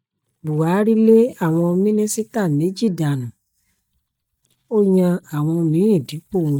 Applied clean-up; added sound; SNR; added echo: neural mask model DeepFilterNet 3.